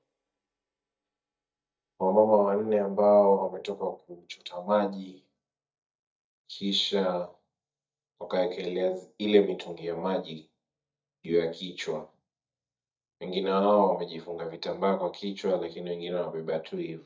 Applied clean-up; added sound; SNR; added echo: neural mask model DeepFilterNet 3.